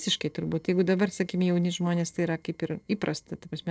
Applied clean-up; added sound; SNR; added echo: neural separator model SepFormer DNS4.